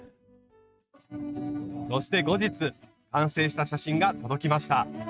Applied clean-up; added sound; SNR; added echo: neural mask model RNNoise.